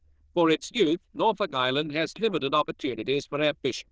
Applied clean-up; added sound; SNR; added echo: neural diffusion model UNIVERSE++.